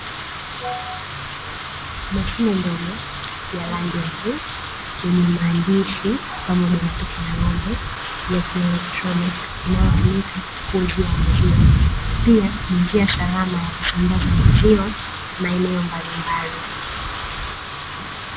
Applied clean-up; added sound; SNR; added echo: none; Wind / Rain; 0 dB; none.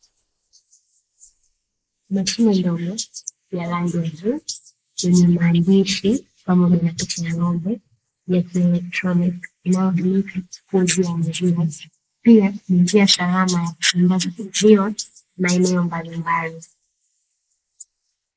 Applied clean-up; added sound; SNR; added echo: neural mask model Resemble Enhance denoiser.